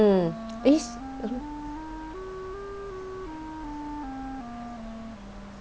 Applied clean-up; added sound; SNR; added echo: none; Wind instrument, woodwind instrument; 8 dB; none.